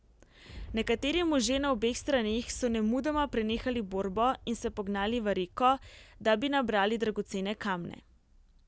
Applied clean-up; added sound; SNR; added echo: none; Thunder; 18 dB; none.